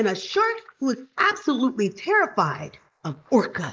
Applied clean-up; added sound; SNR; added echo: neural mask model Resemble Enhance denoiser.